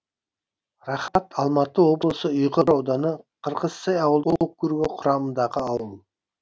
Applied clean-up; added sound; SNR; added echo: none; none; none; none.